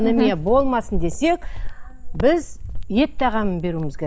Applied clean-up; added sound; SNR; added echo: none; Cricket; 4 dB; none.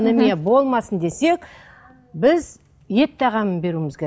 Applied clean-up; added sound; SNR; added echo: none; none; none; none.